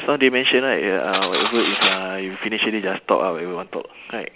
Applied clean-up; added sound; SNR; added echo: none; Cutlery, silverware; 4 dB; none.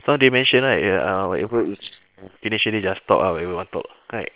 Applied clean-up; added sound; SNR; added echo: neural separator model SepFormer WHAM!.